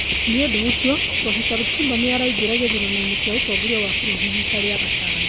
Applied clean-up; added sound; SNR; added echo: none; Cricket; -4 dB; none.